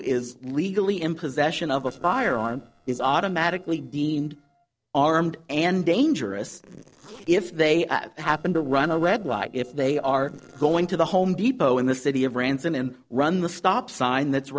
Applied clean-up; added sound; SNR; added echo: neural separator model SepFormer DNS4.